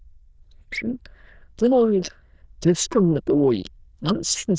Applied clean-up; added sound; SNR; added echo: neural diffusion model UNIVERSE++.